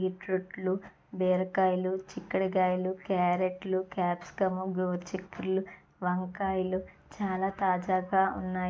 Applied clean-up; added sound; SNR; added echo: none; none; none; none.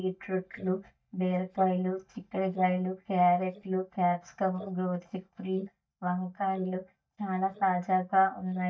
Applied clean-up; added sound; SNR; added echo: neural mask model DeepFilterNet 3.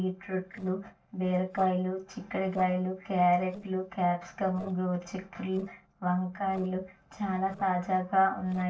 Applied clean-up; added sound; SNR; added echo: neural separator model SepFormer DNS4.